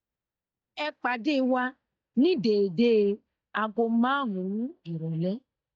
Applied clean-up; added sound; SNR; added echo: neural mask model DeepFilterNet 3.